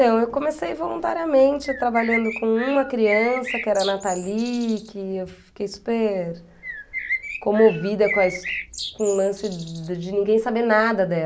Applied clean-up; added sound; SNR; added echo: none; Bird; 9 dB; none.